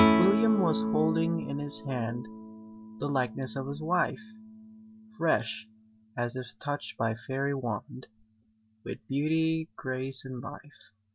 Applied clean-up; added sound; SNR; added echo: none; Guitar; 3 dB; none.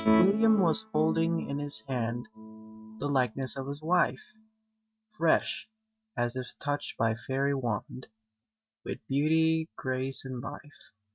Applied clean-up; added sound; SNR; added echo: neural mask model RNNoise.